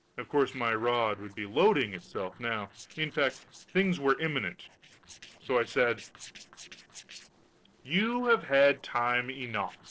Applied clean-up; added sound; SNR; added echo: neural separator model SepFormer DNS4.